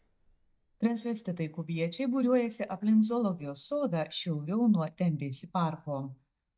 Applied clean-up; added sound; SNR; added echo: neural mask model DeepFilterNet 3.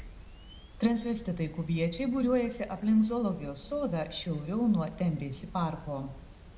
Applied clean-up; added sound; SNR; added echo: none; Camera; 18 dB; reverberation time 1.0 s.